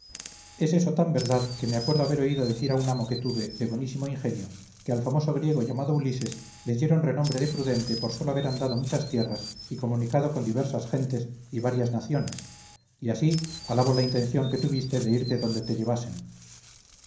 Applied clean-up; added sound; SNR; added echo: none; Chirp, tweet; 16 dB; reverberation time 0.6 s.